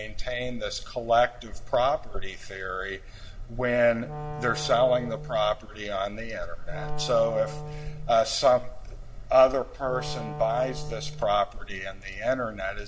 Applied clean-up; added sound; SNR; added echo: none; Wind instrument, woodwind instrument; 12 dB; reverberation time 0.3 s.